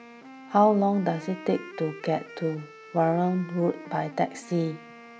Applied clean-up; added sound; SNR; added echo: none; Wind instrument, woodwind instrument; 17 dB; none.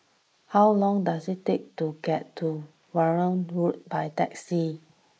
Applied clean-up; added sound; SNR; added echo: neural mask model Resemble Enhance denoiser.